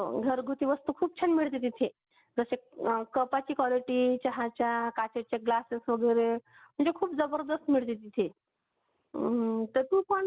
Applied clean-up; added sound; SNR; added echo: none; none; none; none.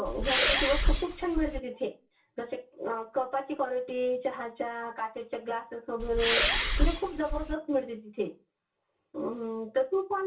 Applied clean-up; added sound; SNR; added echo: none; Respiratory sounds; -5 dB; reverberation time 0.2 s.